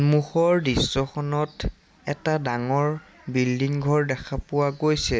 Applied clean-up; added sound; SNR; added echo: none; none; none; none.